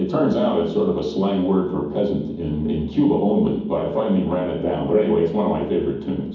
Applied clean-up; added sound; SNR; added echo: none; none; none; reverberation time 1.2 s.